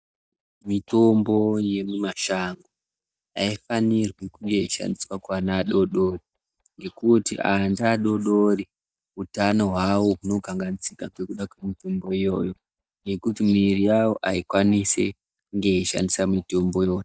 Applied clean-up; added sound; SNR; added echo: neural mask model DeepFilterNet 3.